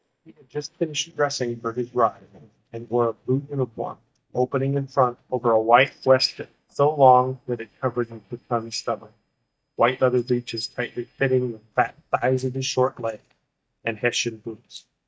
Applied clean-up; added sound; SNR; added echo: neural mask model DeepFilterNet 3.